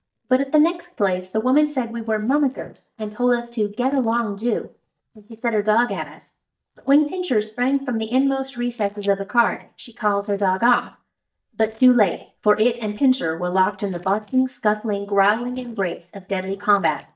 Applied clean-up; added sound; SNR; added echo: neural mask model DeepFilterNet 3.